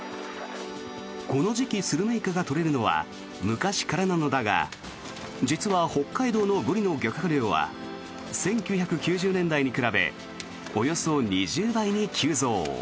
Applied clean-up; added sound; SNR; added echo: none; none; none; none.